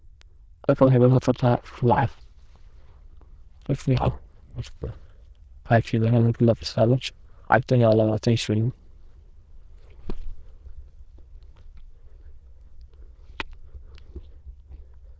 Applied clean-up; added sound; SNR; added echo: neural diffusion model UNIVERSE++.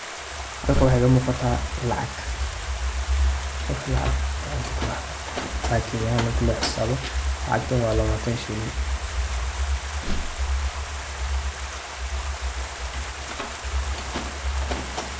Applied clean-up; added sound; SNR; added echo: none; Stream + Slam; 7 dB; none.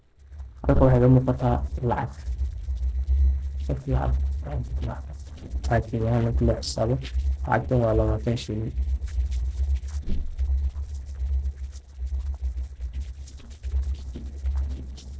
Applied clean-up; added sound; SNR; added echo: neural separator model SepFormer DNS4.